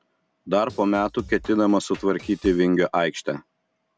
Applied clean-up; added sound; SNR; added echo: none; Drum kit; 19 dB; none.